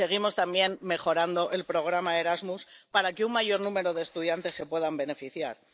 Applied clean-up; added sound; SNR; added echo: neural mask model Resemble Enhance denoiser.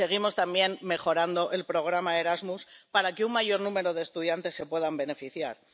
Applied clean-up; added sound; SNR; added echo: none; none; none; none.